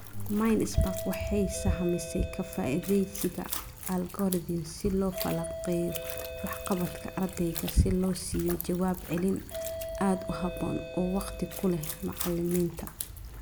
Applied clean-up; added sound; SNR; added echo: none; Doorbell + Trickle, dribble / Splash, splatter; 9 dB; none.